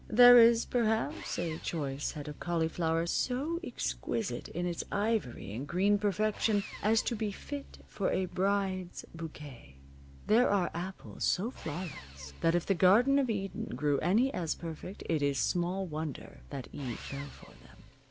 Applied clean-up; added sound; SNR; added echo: none; Bass guitar + Sawing; 19 dB; none.